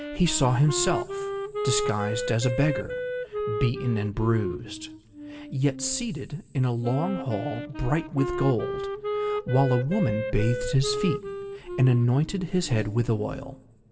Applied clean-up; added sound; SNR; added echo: none; Wind instrument, woodwind instrument; 6 dB; reverberation time 0.3 s.